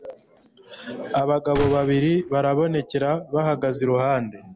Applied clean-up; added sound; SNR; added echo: none; Gunshot, gunfire; 11 dB; none.